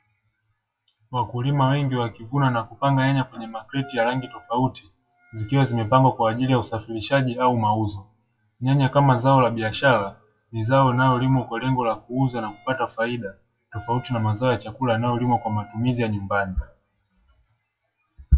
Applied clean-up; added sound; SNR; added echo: classical method WPE with log-MMSE.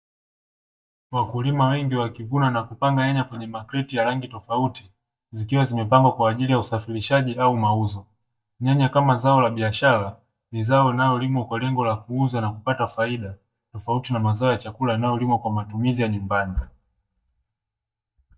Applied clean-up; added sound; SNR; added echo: neural mask model DeepFilterNet 3.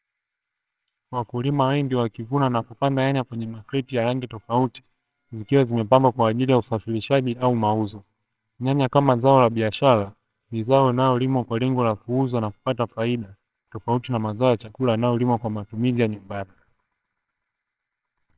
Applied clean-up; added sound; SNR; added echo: neural separator model SepFormer WHAMR!.